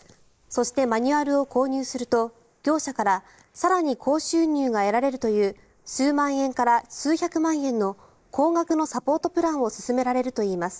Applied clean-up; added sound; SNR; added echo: neural mask model Resemble Enhance denoiser.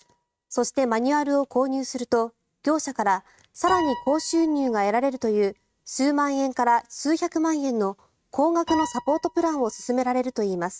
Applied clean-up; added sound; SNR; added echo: neural mask model RNNoise.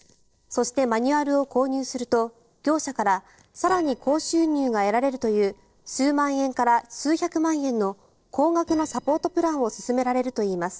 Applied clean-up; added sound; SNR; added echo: neural separator model SepFormer DNS4.